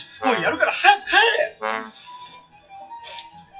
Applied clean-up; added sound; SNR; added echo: classical method WPE with log-MMSE.